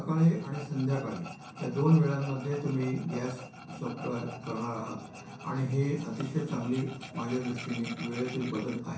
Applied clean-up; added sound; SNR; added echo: none; Tools; 16 dB; reverberation time 0.6 s.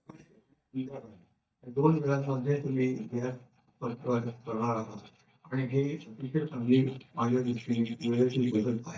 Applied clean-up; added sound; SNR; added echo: neural mask model DeepFilterNet 3.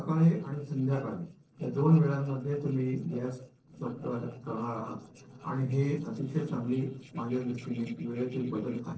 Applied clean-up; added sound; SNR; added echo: neural separator model SepFormer DNS4.